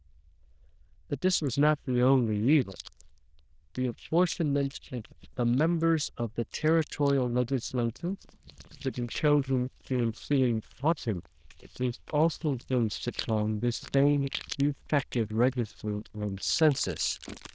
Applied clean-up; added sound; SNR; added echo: neural diffusion model UNIVERSE++.